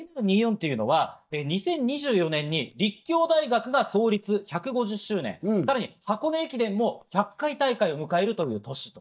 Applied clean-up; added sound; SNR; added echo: neural mask model DeepFilterNet 3.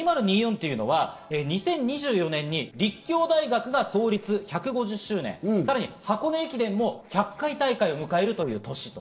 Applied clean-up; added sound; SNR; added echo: neural separator model SepFormer DNS4.